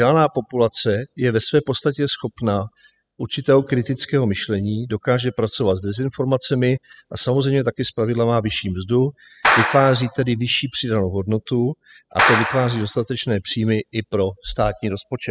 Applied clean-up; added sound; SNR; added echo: classical method spectral subtraction.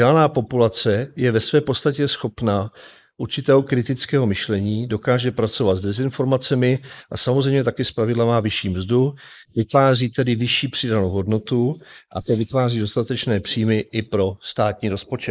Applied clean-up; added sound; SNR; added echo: neural mask model Resemble Enhance denoiser.